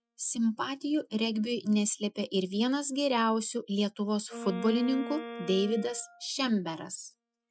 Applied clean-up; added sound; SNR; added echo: classical method Wiener filter.